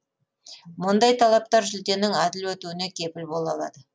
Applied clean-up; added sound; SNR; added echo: none; none; none; none.